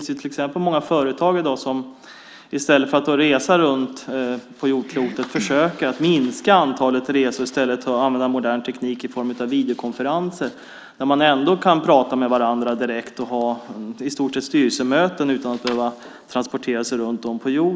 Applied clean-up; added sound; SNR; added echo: none; none; none; none.